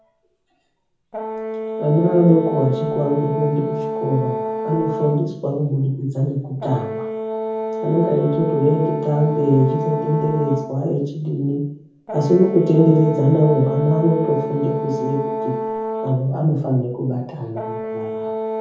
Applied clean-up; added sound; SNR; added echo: none; Brass instrument; 6 dB; reverberation time 0.7 s.